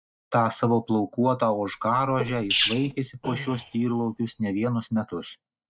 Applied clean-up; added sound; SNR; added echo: neural mask model DeepFilterNet 3.